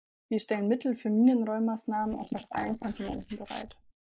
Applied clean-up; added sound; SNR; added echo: neural mask model Resemble Enhance denoiser.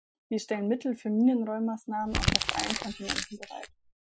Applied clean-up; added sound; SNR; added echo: classical method Wiener filter.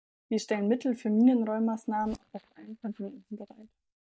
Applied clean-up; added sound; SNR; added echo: neural mask model DeepFilterNet 3.